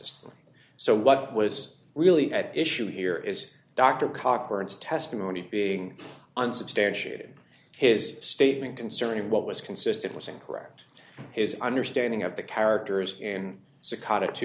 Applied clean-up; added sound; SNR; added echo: none; none; none; none.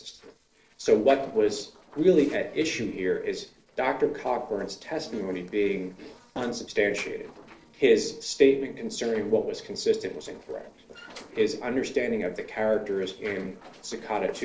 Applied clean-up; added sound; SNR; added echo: neural separator model SepFormer DNS4.